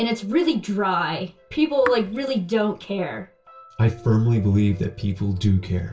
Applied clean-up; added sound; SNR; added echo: none; Raindrop / Drip; 13 dB; reverberation time 0.2 s.